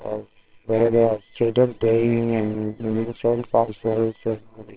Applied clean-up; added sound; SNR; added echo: neural separator model SepFormer WHAMR!.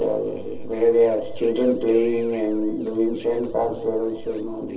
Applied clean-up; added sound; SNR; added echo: neural separator model SepFormer DNS4.